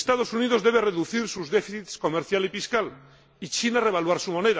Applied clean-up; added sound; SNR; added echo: none; none; none; none.